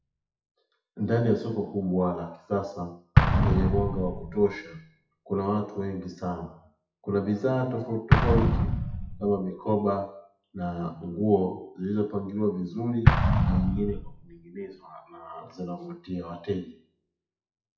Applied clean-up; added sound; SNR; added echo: classical method WPE with log-MMSE.